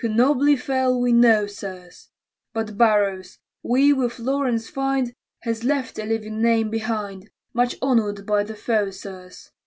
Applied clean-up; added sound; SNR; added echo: none; none; none; none.